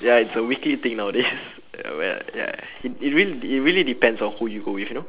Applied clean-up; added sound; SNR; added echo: none; Bicycle; 15 dB; none.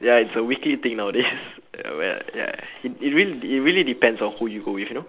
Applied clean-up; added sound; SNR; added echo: none; none; none; none.